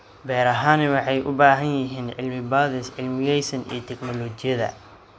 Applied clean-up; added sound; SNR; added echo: none; none; none; none.